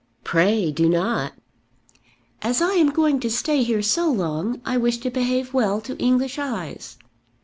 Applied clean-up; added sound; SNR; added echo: none; none; none; none.